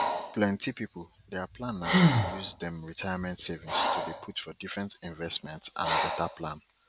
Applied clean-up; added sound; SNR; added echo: none; Breathing; -4 dB; none.